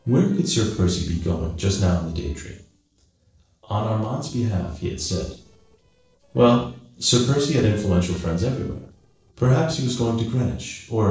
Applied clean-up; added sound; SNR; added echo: neural separator model SepFormer DNS4.